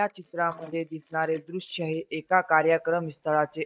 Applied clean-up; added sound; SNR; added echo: neural mask model DeepFilterNet 3.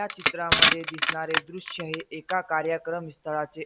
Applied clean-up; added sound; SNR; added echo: none; Crushing; -4 dB; none.